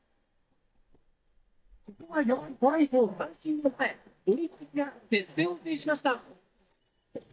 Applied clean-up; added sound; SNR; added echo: neural mask model DeepFilterNet 3.